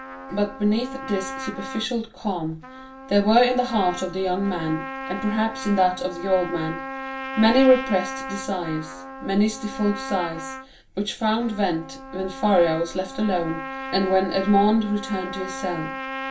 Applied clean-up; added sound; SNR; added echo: none; Trumpet; 11 dB; reverberation time 0.2 s.